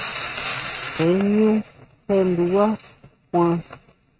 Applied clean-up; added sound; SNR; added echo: neural mask model RNNoise.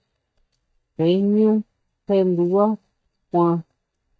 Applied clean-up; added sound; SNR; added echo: neural mask model DeepFilterNet 3.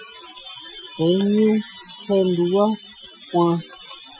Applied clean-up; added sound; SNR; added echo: classical method Wiener filter.